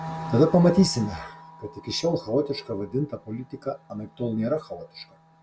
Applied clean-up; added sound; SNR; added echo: none; none; none; none.